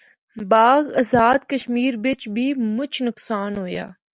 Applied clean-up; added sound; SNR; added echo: none; none; none; none.